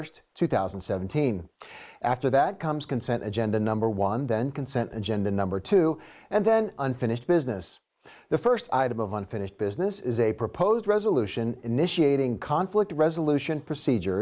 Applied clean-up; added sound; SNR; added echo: neural mask model Resemble Enhance denoiser.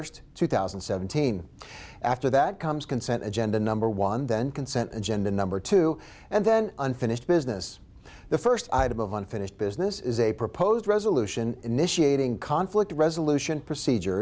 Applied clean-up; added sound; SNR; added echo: none; Bass drum; 15 dB; none.